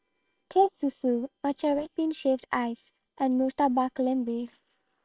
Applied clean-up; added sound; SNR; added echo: neural separator model SepFormer WHAM!.